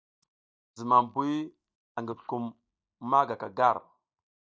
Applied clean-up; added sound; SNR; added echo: neural mask model DeepFilterNet 3.